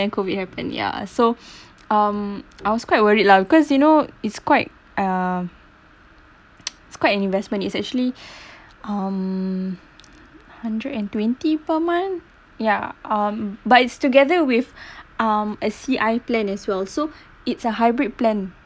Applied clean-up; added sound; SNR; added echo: none; none; none; none.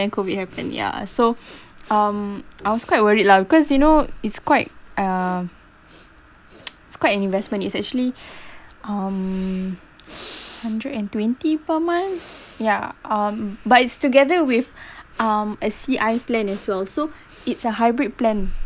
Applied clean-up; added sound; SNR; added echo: none; Breathing; 14 dB; none.